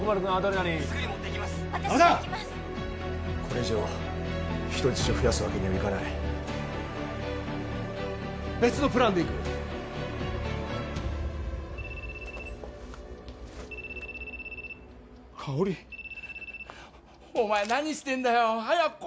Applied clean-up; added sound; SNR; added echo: none; none; none; none.